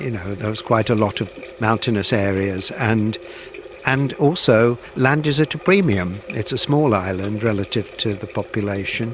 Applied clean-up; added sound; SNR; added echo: none; Water tap, faucet; 17 dB; none.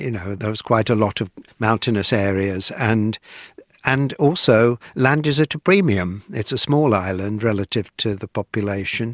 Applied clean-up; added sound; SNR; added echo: none; none; none; none.